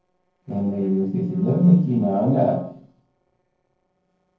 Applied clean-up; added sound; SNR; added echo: neural separator model SepFormer DNS4.